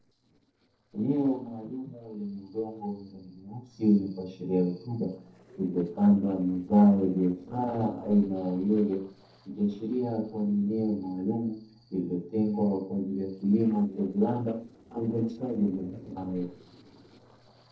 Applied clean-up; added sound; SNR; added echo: neural separator model SepFormer DNS4.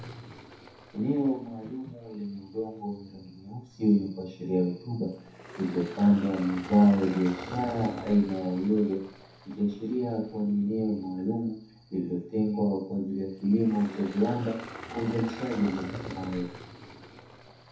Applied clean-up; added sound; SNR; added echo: none; Engine; 16 dB; reverberation time 0.7 s.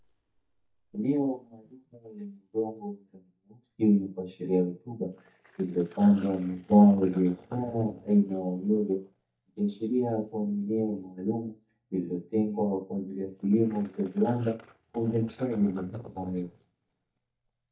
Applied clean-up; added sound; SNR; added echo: neural mask model DeepFilterNet 3.